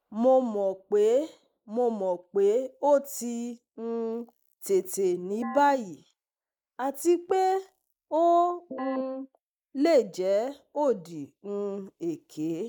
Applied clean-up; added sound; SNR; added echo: neural mask model Resemble Enhance denoiser.